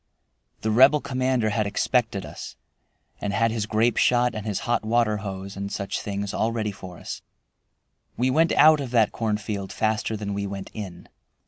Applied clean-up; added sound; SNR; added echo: none; none; none; none.